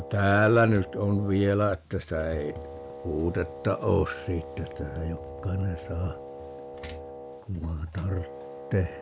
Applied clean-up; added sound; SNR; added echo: none; Wind instrument, woodwind instrument; 13 dB; none.